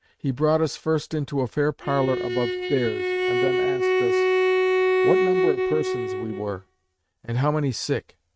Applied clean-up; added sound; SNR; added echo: neural mask model RNNoise.